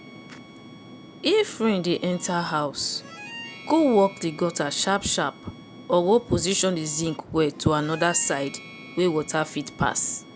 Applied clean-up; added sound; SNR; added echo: none; Fixed-wing aircraft, airplane + Harmonica; 17 dB; none.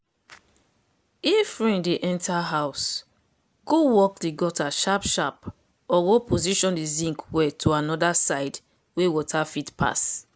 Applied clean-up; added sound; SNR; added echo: none; none; none; none.